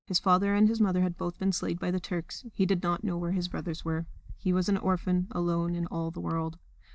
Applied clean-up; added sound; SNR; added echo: neural mask model DeepFilterNet 3.